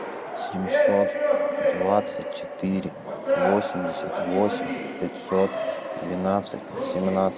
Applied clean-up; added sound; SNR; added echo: none; none; none; none.